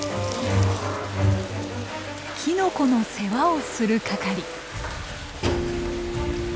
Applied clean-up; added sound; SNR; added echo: none; Toilet flush / Water; 12 dB; none.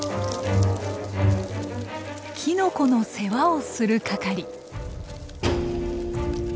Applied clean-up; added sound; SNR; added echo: none; none; none; none.